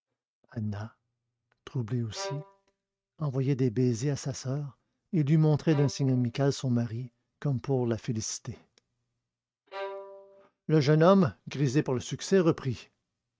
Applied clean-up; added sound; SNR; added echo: neural mask model RNNoise.